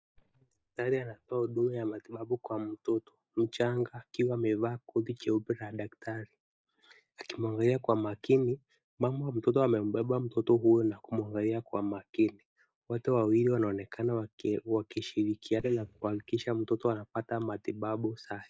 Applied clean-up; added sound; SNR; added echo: neural mask model DeepFilterNet 3.